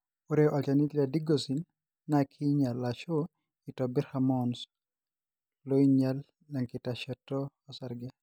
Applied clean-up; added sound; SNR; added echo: none; none; none; none.